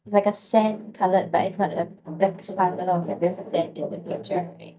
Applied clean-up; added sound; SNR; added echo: neural mask model DeepFilterNet 3.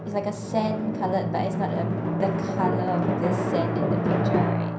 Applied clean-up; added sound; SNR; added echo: none; Drum; -3 dB; reverberation time 0.6 s.